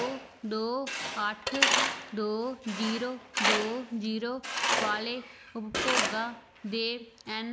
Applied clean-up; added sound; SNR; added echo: none; Tools; -1 dB; none.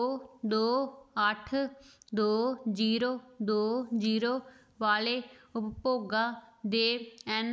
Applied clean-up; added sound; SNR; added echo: none; none; none; none.